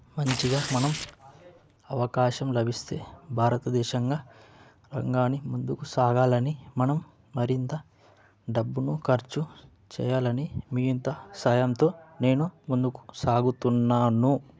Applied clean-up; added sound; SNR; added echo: none; Tearing; 10 dB; none.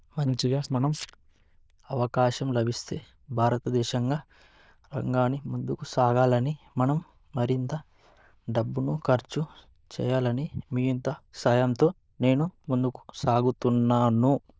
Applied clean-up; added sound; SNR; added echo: neural diffusion model UNIVERSE++.